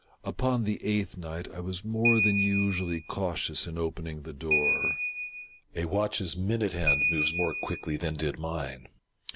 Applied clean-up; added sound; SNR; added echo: none; Ringtone / Bell; -1 dB; none.